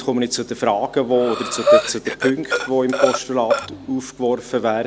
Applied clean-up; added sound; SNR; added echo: none; Breathing; 0 dB; none.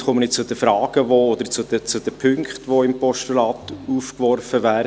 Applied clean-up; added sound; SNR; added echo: none; none; none; none.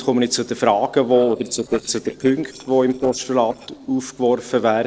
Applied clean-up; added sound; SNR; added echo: neural separator model SepFormer DNS4.